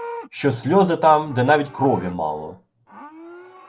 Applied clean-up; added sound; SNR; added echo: none; Livestock, farm animals, working animals; 19 dB; none.